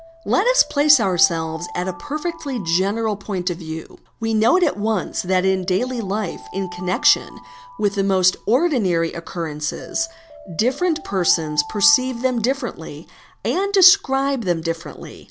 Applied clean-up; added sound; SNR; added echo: none; Alarm; 20 dB; none.